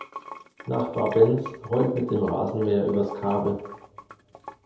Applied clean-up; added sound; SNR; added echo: none; Sink (filling or washing) / Water; 17 dB; reverberation time 0.7 s.